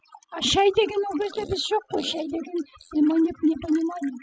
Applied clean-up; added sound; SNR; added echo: classical method spectral subtraction.